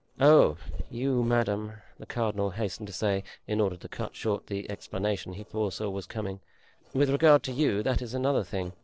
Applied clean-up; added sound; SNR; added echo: neural separator model SepFormer DNS4.